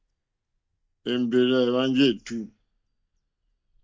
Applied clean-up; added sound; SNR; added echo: neural mask model DeepFilterNet 3.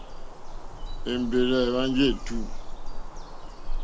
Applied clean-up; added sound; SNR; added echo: none; Bird vocalization, bird call, bird song; 2 dB; none.